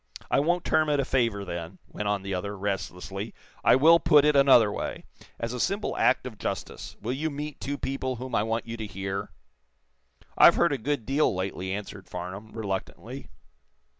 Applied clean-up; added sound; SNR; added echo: none; none; none; none.